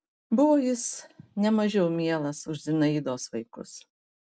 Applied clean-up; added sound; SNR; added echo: none; none; none; none.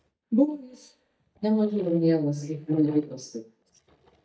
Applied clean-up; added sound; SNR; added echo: neural mask model DeepFilterNet 3.